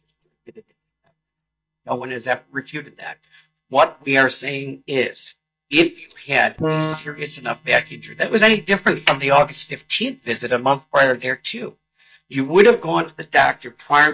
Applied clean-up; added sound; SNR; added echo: neural mask model DeepFilterNet 3.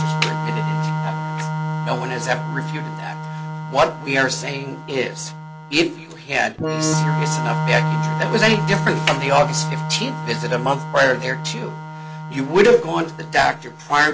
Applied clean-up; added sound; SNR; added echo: none; Organ; 3 dB; none.